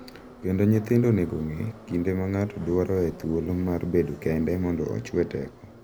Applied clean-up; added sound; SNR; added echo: none; Subway, metro, underground; 18 dB; none.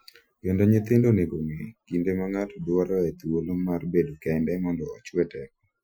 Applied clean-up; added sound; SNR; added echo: classical method Wiener filter.